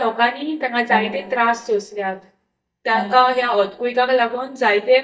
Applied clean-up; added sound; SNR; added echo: neural mask model DeepFilterNet 3.